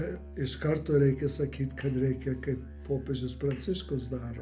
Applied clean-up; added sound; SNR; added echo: none; Musical instrument; 13 dB; reverberation time 0.3 s.